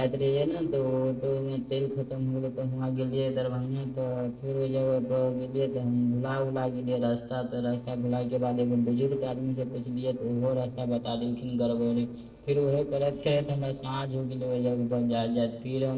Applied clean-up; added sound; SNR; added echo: neural separator model SepFormer DNS4.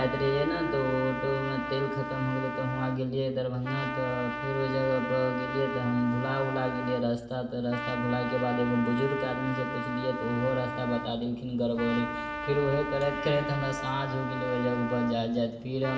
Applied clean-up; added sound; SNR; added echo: none; Trumpet; 6 dB; reverberation time 0.7 s.